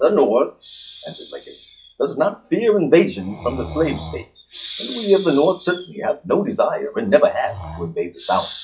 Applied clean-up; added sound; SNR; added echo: classical method log-MMSE.